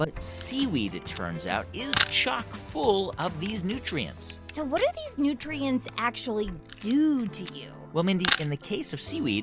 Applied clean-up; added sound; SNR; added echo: none; Camera; 6 dB; none.